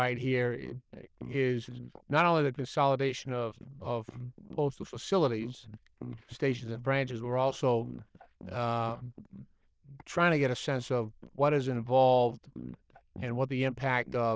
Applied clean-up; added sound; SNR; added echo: neural diffusion model UNIVERSE++.